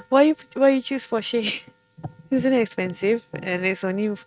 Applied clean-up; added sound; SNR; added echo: neural mask model RNNoise.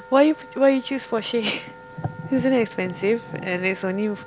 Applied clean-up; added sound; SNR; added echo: none; Wind instrument, woodwind instrument; 20 dB; none.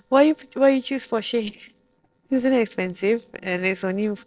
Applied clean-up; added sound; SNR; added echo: neural separator model SepFormer DNS4.